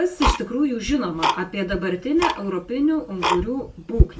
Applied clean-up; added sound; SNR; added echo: none; Tick-tock; 1 dB; reverberation time 0.2 s.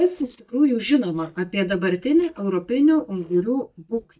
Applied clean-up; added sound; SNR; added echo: neural mask model DeepFilterNet 3.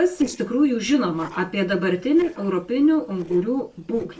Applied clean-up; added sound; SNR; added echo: neural separator model SepFormer DNS4.